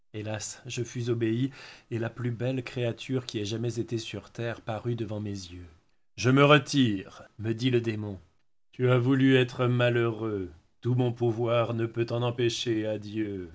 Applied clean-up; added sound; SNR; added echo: none; none; none; none.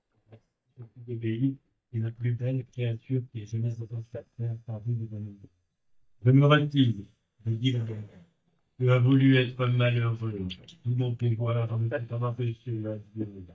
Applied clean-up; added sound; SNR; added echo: neural mask model DeepFilterNet 3.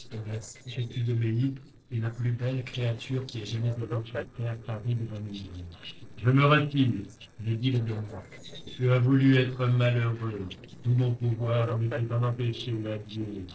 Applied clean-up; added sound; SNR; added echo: neural separator model SepFormer DNS4.